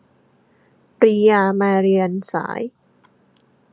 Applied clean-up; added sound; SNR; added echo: none; none; none; none.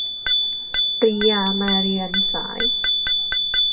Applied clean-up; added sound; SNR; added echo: none; Bicycle bell; -4 dB; reverberation time 0.8 s.